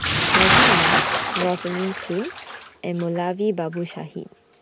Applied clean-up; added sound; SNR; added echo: none; Bathtub (filling or washing) / Splash, splatter; -5 dB; none.